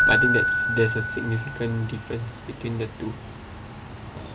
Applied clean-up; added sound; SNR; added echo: none; Keyboard (musical); -1 dB; none.